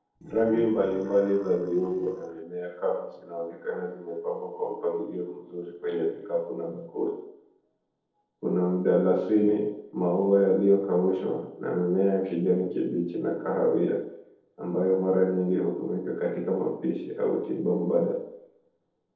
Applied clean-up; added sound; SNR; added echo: neural separator model SepFormer DNS4.